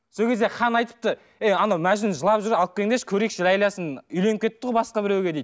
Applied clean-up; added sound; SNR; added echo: none; none; none; none.